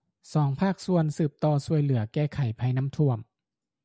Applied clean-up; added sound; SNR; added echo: none; none; none; none.